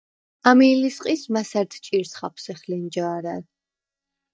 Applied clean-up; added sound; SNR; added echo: neural mask model DeepFilterNet 3.